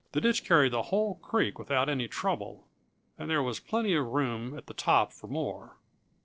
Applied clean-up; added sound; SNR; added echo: neural separator model SepFormer DNS4.